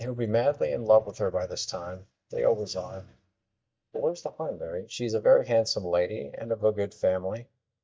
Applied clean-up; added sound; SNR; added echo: neural mask model DeepFilterNet 3.